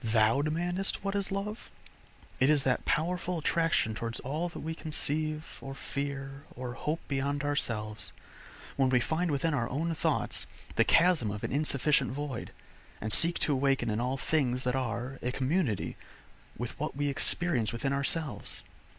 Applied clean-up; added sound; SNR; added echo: none; none; none; none.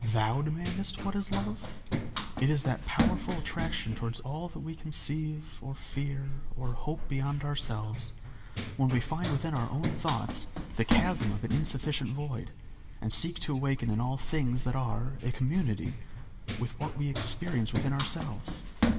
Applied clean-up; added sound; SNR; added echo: none; Run; 3 dB; reverberation time 2.4 s.